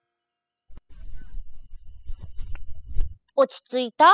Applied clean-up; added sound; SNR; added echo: classical method spectral subtraction.